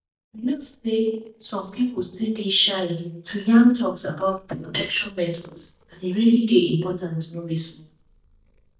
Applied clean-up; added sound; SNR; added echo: neural mask model DeepFilterNet 3.